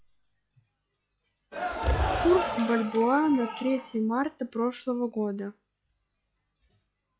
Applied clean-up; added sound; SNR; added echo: classical method log-MMSE.